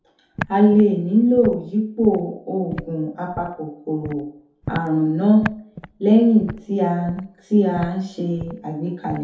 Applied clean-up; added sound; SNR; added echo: none; Walk, footsteps; 16 dB; reverberation time 0.5 s.